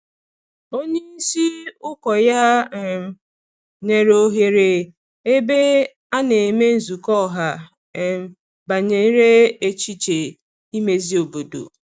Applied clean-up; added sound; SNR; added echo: none; none; none; none.